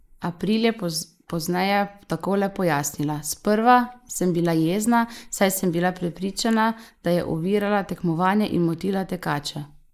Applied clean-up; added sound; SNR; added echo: neural mask model Resemble Enhance denoiser.